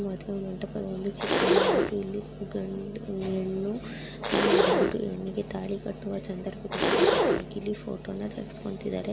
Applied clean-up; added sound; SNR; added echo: none; Zipper (clothing); -4 dB; none.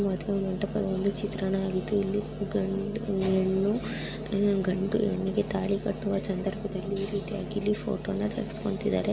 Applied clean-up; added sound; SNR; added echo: none; none; none; none.